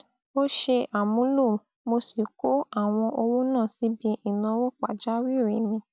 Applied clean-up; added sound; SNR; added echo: none; none; none; none.